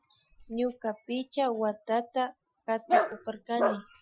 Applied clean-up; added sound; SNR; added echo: classical method Wiener filter.